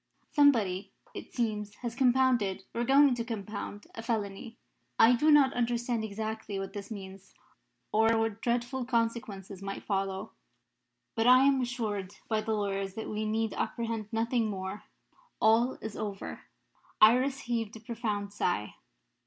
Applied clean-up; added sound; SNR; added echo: none; none; none; none.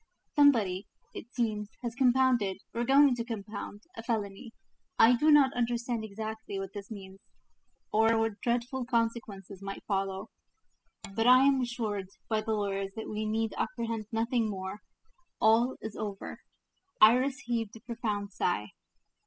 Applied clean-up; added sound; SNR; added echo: classical method spectral subtraction.